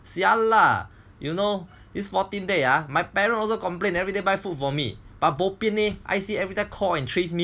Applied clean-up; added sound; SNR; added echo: none; none; none; none.